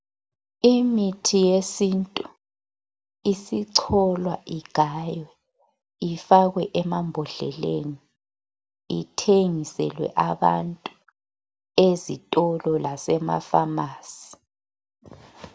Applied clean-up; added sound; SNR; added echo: none; none; none; none.